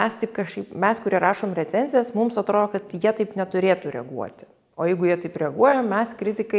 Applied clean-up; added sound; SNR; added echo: none; none; none; none.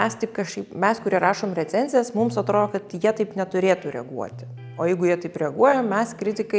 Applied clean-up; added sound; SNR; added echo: none; Electric guitar; 20 dB; none.